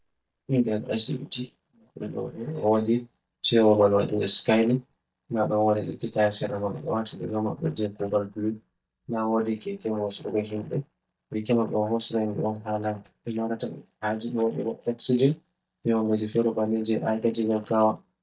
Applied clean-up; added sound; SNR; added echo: neural mask model DeepFilterNet 3.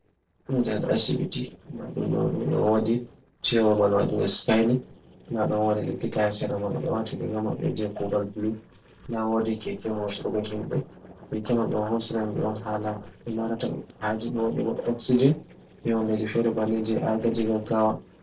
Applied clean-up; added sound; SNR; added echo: neural separator model SepFormer DNS4.